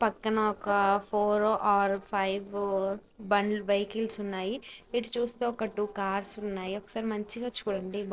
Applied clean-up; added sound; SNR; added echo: neural separator model SepFormer DNS4.